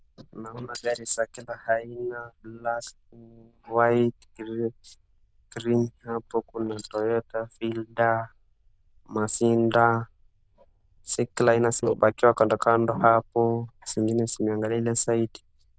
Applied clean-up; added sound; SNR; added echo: neural diffusion model UNIVERSE++.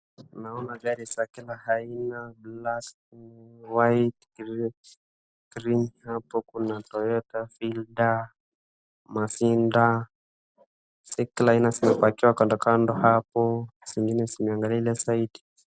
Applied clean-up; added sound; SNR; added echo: neural separator model SepFormer DNS4.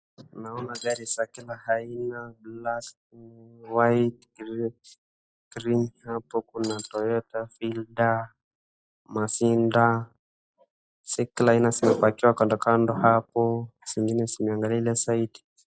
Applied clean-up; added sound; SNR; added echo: classical method log-MMSE.